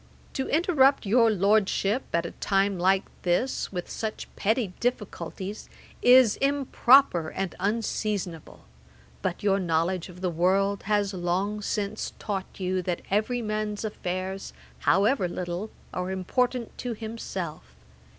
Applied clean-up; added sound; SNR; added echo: none; none; none; none.